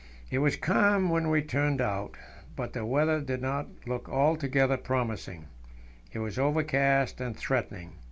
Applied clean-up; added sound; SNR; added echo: none; none; none; none.